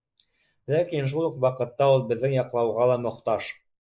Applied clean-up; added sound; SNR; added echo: neural mask model Resemble Enhance denoiser.